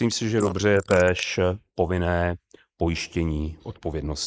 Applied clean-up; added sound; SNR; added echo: neural mask model Resemble Enhance denoiser.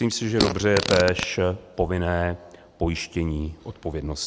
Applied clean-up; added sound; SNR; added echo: none; Fart; 2 dB; none.